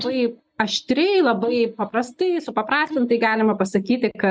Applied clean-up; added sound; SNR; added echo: neural mask model DeepFilterNet 3.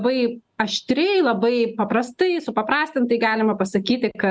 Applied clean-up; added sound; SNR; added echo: none; none; none; none.